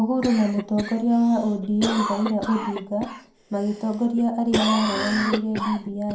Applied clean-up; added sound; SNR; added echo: none; Cough; 8 dB; reverberation time 0.4 s.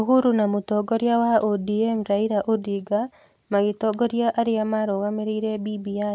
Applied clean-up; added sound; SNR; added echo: none; none; none; none.